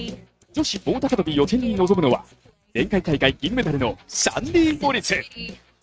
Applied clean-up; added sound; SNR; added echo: neural mask model RNNoise.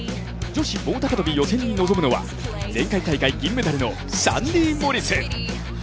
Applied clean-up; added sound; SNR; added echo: none; none; none; none.